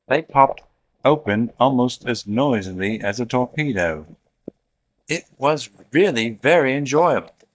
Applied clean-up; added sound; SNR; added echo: neural mask model DeepFilterNet 3.